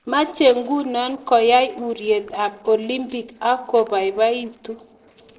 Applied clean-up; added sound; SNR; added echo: neural separator model SepFormer DNS4.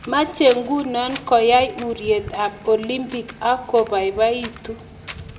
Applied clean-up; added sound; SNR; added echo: none; Wind; 17 dB; reverberation time 0.8 s.